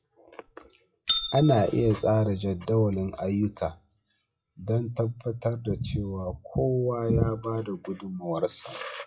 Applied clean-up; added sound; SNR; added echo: classical method WPE with log-MMSE.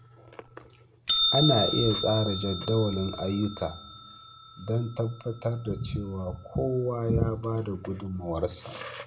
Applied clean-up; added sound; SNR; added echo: none; Bell; -1 dB; reverberation time 0.5 s.